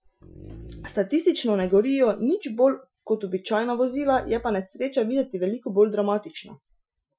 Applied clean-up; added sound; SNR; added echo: classical method Wiener filter.